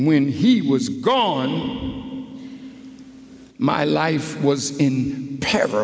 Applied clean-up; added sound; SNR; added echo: none; none; none; none.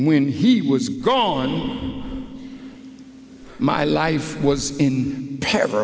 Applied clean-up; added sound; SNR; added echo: none; Breathing; 18 dB; none.